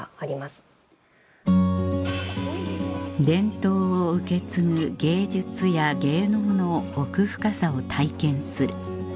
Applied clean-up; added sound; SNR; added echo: none; Hi-hat; 17 dB; none.